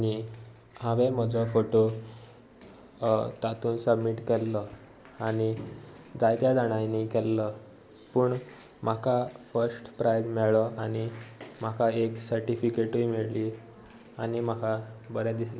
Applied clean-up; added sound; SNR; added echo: none; none; none; none.